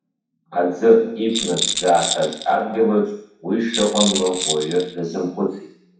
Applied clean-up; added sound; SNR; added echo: none; Rattle; 6 dB; reverberation time 0.6 s.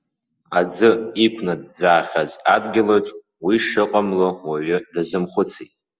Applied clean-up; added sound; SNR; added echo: none; none; none; none.